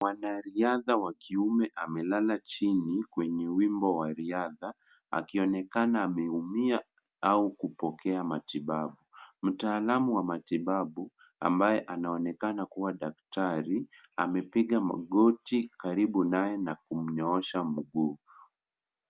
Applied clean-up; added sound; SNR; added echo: none; none; none; none.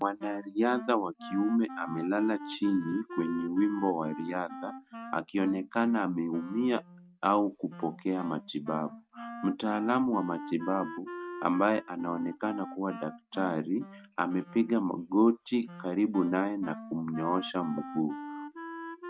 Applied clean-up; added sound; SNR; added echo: neural mask model RNNoise.